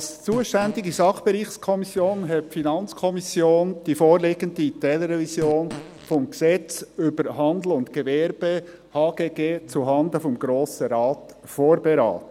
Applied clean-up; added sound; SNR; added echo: none; Fart; 17 dB; none.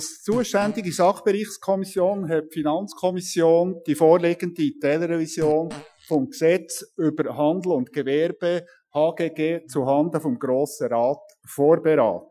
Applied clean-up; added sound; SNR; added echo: classical method Wiener filter.